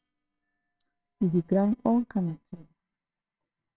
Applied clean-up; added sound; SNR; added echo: neural separator model SepFormer WHAMR!.